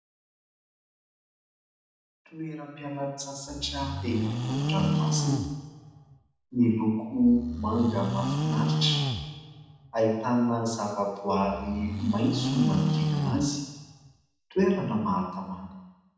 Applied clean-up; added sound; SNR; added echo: none; Livestock, farm animals, working animals; 1 dB; reverberation time 1.0 s.